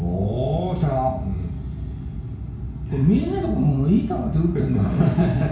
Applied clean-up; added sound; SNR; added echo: none; none; none; reverberation time 0.6 s.